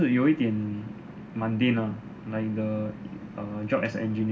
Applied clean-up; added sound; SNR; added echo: none; none; none; none.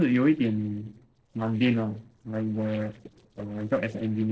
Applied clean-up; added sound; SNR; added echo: neural separator model SepFormer DNS4.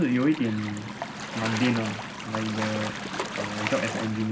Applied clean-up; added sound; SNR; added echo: none; Gull, seagull / Waves, surf; 6 dB; none.